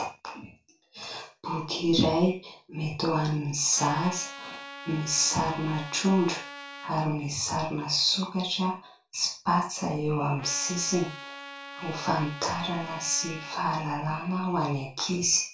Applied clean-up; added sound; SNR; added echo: none; Trumpet; 13 dB; reverberation time 0.3 s.